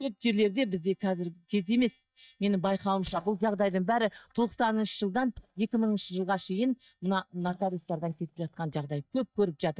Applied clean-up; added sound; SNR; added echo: neural mask model DeepFilterNet 3.